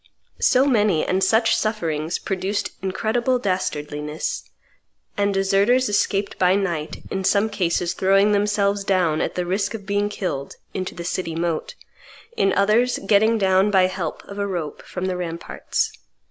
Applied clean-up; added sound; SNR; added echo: none; none; none; none.